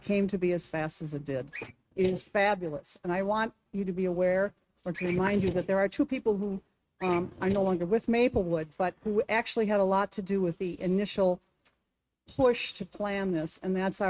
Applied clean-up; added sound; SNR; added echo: neural mask model RNNoise.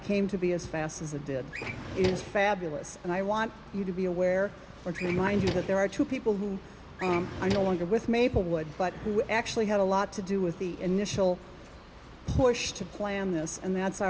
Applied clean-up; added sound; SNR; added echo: none; Drawer open or close; 9 dB; none.